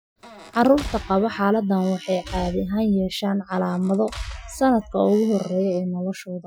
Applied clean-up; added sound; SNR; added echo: classical method Wiener filter.